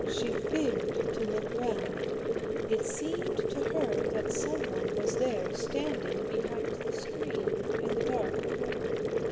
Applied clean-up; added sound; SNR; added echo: none; Boiling; -5 dB; reverberation time 2.0 s.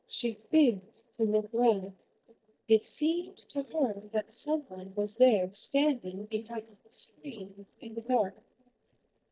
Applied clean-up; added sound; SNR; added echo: neural mask model DeepFilterNet 3.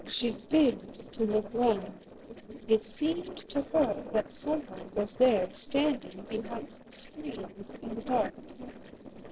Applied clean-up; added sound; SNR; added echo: neural separator model SepFormer DNS4.